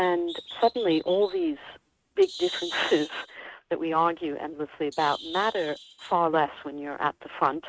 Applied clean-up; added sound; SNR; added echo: neural mask model RNNoise.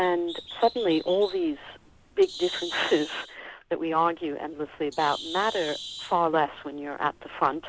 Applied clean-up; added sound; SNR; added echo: none; Bird; 14 dB; none.